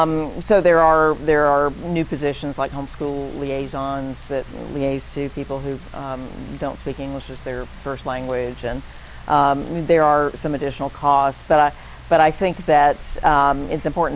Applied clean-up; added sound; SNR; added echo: none; Rain; 17 dB; none.